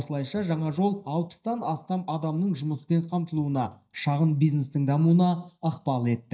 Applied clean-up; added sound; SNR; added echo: neural mask model DeepFilterNet 3.